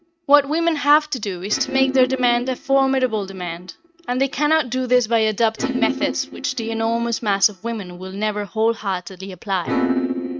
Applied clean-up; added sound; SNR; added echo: neural mask model RNNoise.